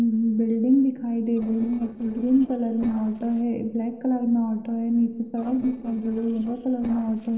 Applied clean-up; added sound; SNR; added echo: neural separator model SepFormer DNS4.